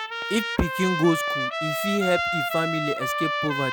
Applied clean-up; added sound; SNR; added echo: none; Trumpet; 1 dB; none.